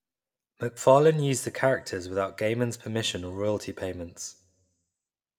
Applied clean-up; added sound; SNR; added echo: none; none; none; reverberation time 0.4 s.